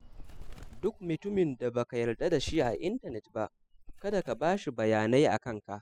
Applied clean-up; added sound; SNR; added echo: classical method spectral subtraction.